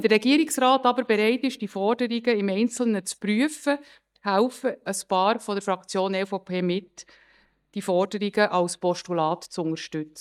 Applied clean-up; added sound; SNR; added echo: neural mask model DeepFilterNet 3.